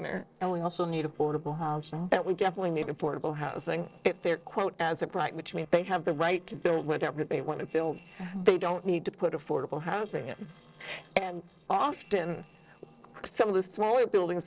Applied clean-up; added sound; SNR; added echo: neural separator model SepFormer DNS4.